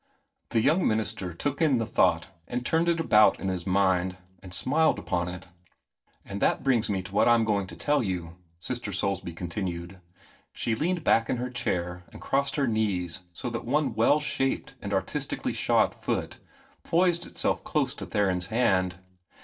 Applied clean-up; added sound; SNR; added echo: none; none; none; reverberation time 0.2 s.